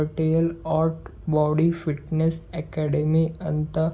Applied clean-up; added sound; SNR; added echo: none; none; none; none.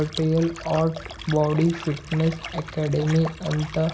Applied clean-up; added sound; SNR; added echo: none; Liquid; 14 dB; none.